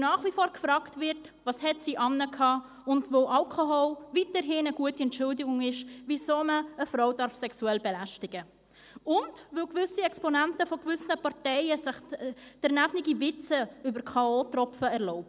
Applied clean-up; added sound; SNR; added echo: none; none; none; none.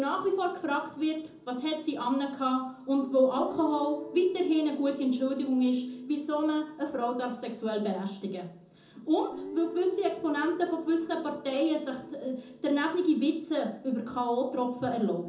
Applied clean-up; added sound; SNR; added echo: none; Guitar; 18 dB; reverberation time 0.5 s.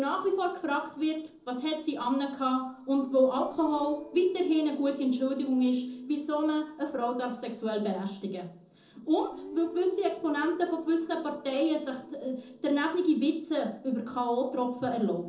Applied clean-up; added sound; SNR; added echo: neural separator model SepFormer DNS4.